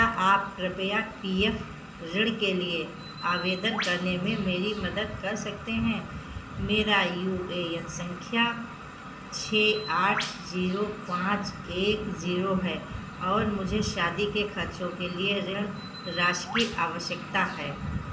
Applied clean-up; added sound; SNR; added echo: none; Bird; 16 dB; reverberation time 0.4 s.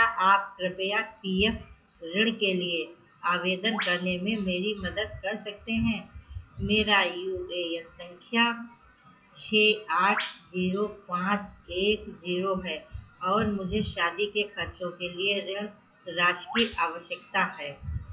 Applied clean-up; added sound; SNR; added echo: classical method WPE with log-MMSE.